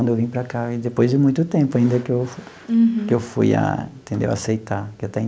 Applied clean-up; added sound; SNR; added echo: none; none; none; none.